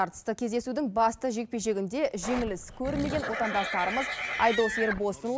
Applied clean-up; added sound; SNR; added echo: none; Livestock, farm animals, working animals; 5 dB; none.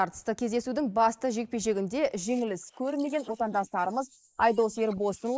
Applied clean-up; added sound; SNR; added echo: neural mask model Resemble Enhance denoiser.